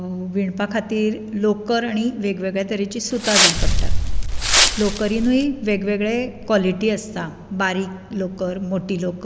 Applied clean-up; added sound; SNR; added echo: none; Boom + Wind; -3 dB; none.